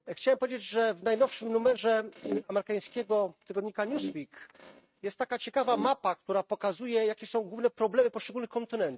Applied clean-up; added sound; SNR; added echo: neural mask model RNNoise.